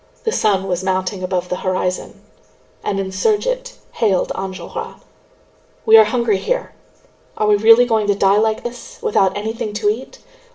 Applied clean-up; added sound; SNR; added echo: none; none; none; reverberation time 0.4 s.